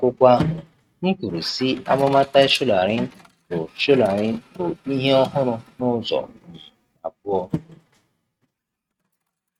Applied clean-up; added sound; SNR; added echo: neural mask model RNNoise.